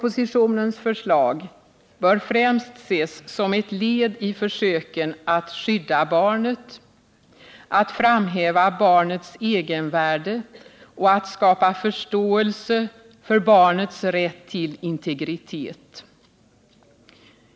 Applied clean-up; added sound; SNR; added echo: none; none; none; none.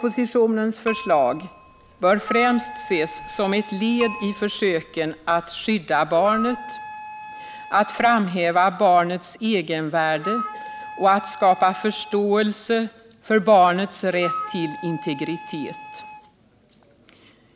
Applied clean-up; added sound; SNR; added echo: none; Wind instrument, woodwind instrument + Bicycle; 12 dB; none.